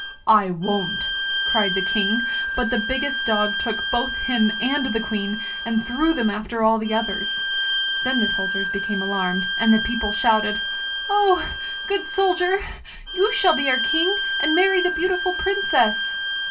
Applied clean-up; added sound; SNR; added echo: none; Bowed string instrument; 2 dB; reverberation time 0.2 s.